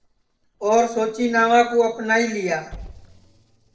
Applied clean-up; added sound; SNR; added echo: neural separator model SepFormer DNS4.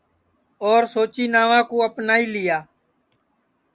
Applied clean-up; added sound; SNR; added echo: none; none; none; none.